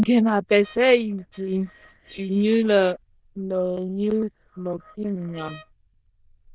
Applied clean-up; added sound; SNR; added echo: neural diffusion model UNIVERSE++.